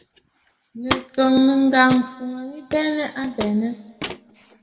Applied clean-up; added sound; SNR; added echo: none; Walk, footsteps; 12 dB; reverberation time 1.5 s.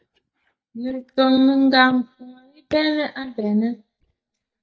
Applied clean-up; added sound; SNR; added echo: neural mask model DeepFilterNet 3.